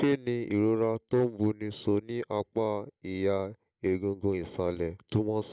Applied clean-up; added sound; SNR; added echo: none; none; none; none.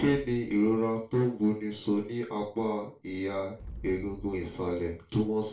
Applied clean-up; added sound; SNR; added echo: none; Explosion; 20 dB; reverberation time 0.3 s.